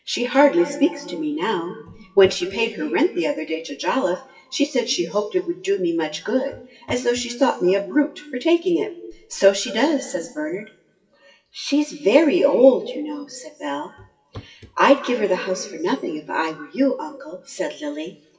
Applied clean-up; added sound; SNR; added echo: classical method WPE with log-MMSE.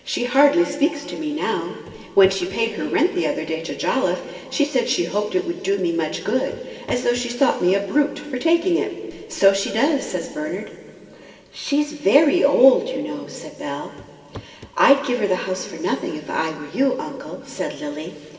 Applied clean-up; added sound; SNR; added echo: none; Walk, footsteps / Run / Wood; 20 dB; reverberation time 2.2 s.